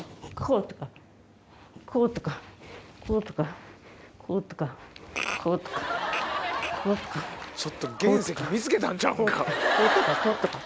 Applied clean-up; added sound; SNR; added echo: none; none; none; none.